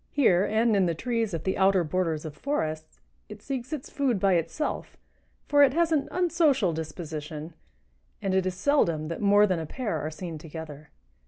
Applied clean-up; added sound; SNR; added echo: none; none; none; none.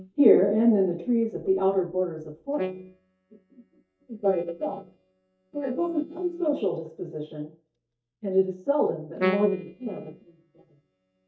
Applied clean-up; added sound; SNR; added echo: neural mask model DeepFilterNet 3.